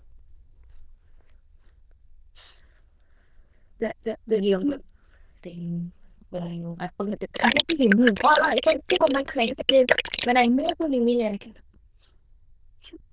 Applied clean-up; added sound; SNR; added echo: neural diffusion model UNIVERSE++.